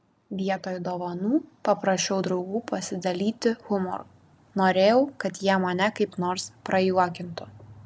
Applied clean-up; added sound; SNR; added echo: none; none; none; none.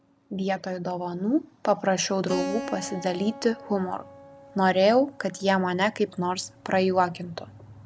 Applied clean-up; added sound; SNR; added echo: none; Keyboard (musical); 15 dB; none.